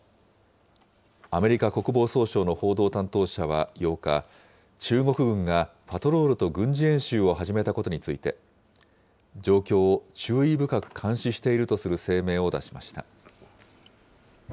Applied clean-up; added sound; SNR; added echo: none; none; none; none.